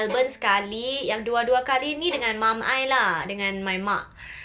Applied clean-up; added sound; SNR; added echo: none; Bowed string instrument; 19 dB; none.